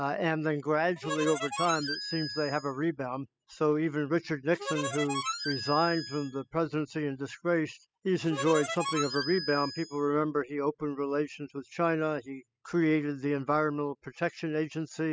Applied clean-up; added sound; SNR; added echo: classical method spectral subtraction.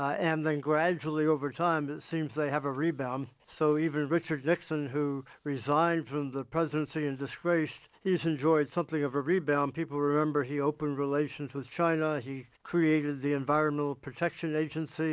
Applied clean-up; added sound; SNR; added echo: none; none; none; none.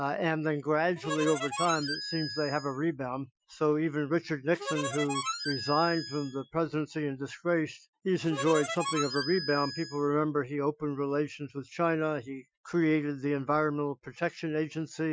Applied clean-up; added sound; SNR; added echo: classical method Wiener filter.